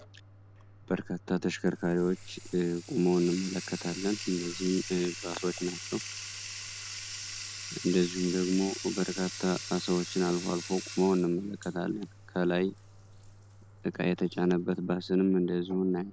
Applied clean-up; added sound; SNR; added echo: none; Bathtub (filling or washing); 12 dB; none.